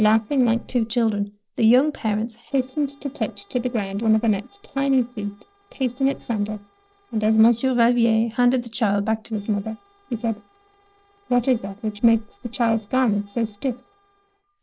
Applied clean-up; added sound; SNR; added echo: neural separator model SepFormer DNS4.